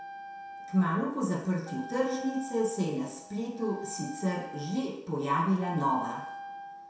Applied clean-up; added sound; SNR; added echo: none; Wind instrument, woodwind instrument; 13 dB; reverberation time 0.7 s.